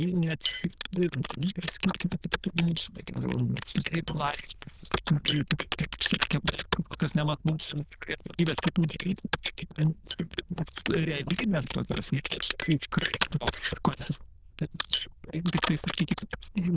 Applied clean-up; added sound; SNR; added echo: neural diffusion model UNIVERSE++.